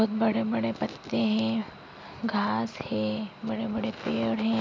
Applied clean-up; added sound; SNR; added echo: none; none; none; none.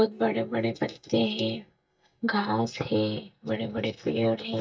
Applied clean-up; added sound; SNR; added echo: neural mask model DeepFilterNet 3.